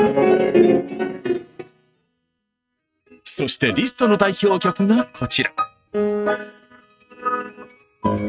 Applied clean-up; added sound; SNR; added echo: neural mask model RNNoise.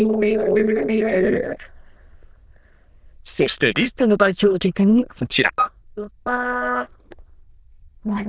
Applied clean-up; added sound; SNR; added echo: neural diffusion model UNIVERSE++.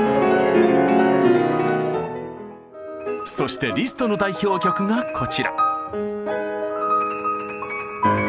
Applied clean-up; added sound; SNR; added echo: none; none; none; none.